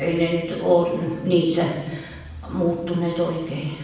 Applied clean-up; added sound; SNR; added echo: none; none; none; reverberation time 1.1 s.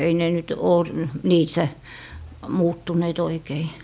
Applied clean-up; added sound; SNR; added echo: none; none; none; none.